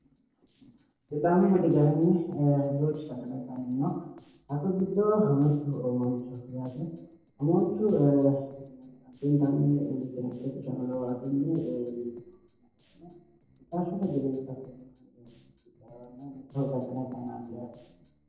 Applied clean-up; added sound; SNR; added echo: neural separator model SepFormer DNS4.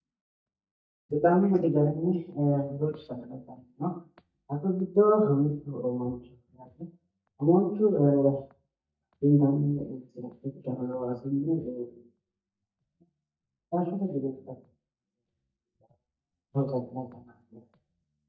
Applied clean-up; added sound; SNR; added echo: neural mask model DeepFilterNet 3.